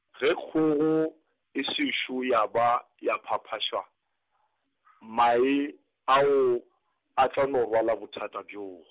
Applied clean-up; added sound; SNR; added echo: none; none; none; none.